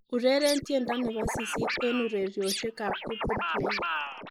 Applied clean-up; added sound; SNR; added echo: neural mask model Resemble Enhance denoiser.